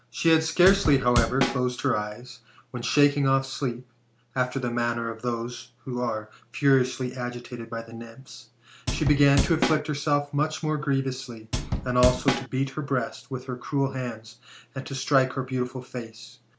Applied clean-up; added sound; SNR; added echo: none; Drum / Drum kit; 0 dB; none.